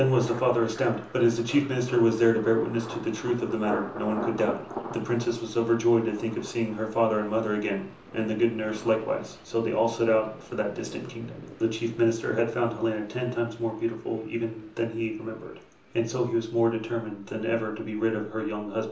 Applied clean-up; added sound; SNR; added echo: none; Thunder; 16 dB; reverberation time 0.7 s.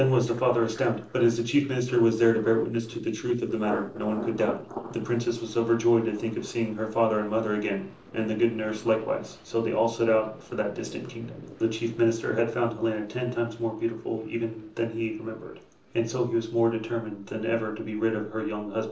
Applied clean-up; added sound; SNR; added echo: neural separator model SepFormer DNS4.